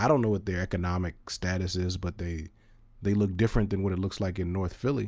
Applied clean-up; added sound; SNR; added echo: none; none; none; none.